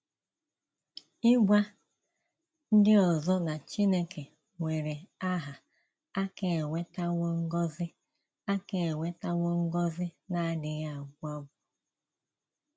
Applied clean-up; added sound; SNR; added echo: none; none; none; none.